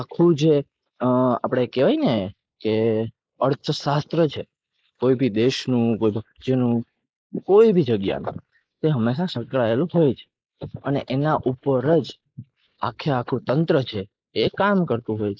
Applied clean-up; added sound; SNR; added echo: neural mask model Resemble Enhance denoiser.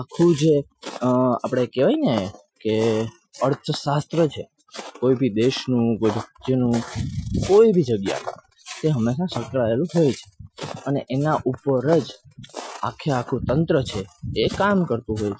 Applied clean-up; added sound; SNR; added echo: classical method Wiener filter.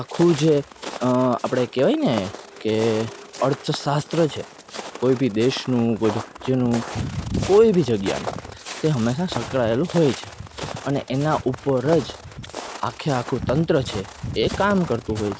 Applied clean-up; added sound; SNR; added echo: none; Walk, footsteps; 14 dB; none.